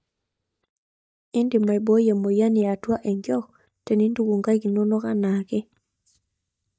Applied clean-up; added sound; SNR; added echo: neural mask model DeepFilterNet 3.